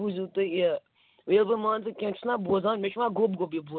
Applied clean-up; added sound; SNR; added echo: none; none; none; none.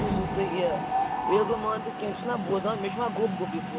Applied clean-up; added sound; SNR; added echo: none; Mechanisms; 1 dB; none.